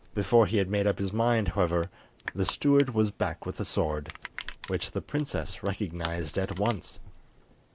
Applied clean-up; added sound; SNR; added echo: none; Crushing; 14 dB; none.